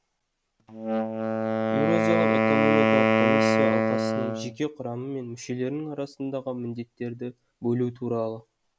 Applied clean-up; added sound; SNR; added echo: none; Wind instrument, woodwind instrument; -5 dB; none.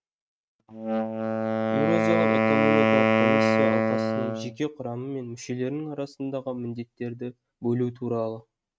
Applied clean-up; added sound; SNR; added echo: neural mask model RNNoise.